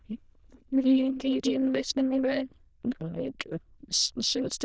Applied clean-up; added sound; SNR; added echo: neural diffusion model UNIVERSE++.